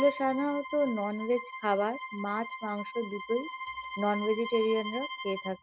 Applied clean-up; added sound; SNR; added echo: none; Bowed string instrument; 9 dB; none.